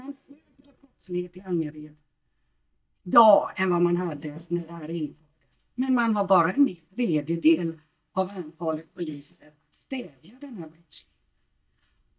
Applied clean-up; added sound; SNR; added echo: neural mask model DeepFilterNet 3.